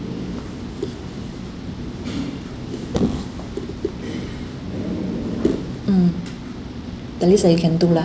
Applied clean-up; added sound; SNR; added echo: none; none; none; none.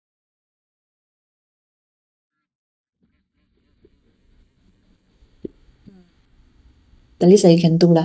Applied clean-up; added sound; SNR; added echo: neural mask model DeepFilterNet 3.